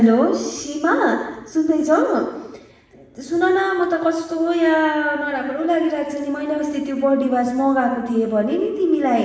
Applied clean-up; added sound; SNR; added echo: none; none; none; reverberation time 1.0 s.